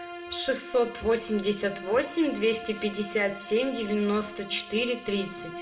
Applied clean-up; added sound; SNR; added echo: none; Bowed string instrument; 13 dB; reverberation time 0.7 s.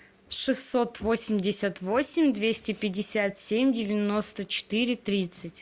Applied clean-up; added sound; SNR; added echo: none; none; none; none.